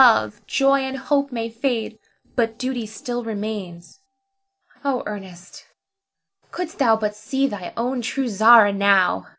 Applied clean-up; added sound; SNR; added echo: neural separator model SepFormer DNS4.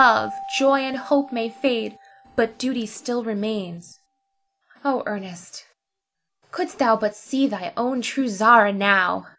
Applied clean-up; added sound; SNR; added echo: none; Keyboard (musical); 18 dB; none.